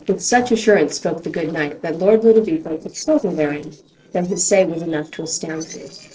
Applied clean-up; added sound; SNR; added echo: neural separator model SepFormer DNS4.